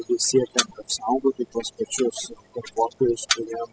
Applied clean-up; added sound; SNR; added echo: classical method spectral subtraction.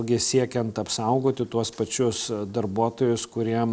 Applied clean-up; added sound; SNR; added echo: none; none; none; none.